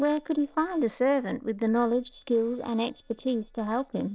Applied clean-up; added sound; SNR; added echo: neural separator model SepFormer DNS4.